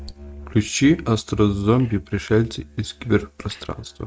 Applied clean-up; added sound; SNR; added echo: neural mask model RNNoise.